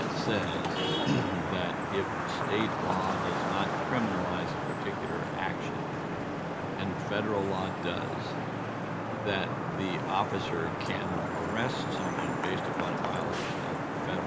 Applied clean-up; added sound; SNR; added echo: none; Traffic noise, roadway noise / Vehicle horn, car horn, honking; -3 dB; none.